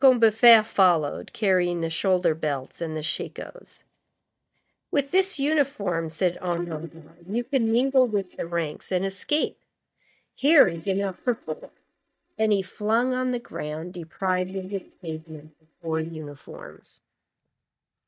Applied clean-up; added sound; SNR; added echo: neural mask model DeepFilterNet 3.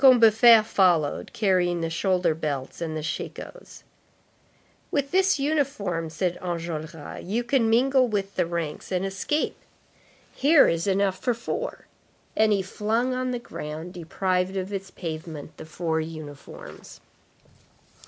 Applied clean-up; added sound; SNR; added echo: none; none; none; none.